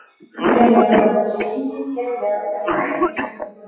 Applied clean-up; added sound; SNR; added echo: classical method WPE with log-MMSE.